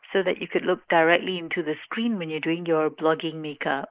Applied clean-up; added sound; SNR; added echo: neural mask model Resemble Enhance denoiser.